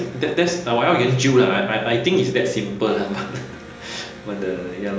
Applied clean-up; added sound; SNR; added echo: none; Electric guitar; 19 dB; none.